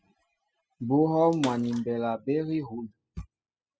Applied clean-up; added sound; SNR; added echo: classical method spectral subtraction.